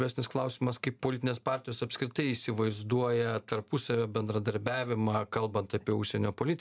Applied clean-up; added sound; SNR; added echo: none; none; none; none.